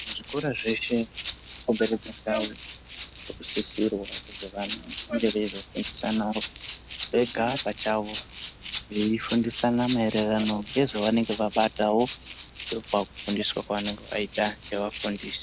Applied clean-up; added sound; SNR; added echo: none; Rattle (instrument); 11 dB; none.